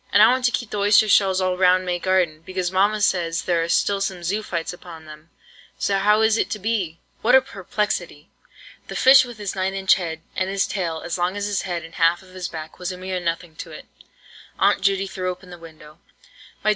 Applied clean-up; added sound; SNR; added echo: none; none; none; none.